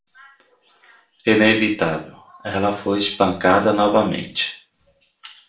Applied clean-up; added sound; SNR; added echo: none; none; none; reverberation time 0.4 s.